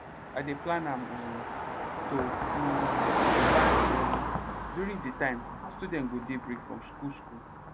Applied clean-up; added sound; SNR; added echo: none; Car passing by; -5 dB; none.